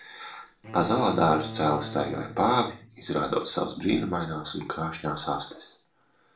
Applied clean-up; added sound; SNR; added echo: none; Bowed string instrument; 13 dB; reverberation time 0.4 s.